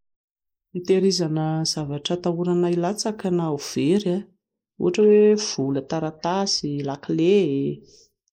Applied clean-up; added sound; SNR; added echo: neural mask model Resemble Enhance denoiser.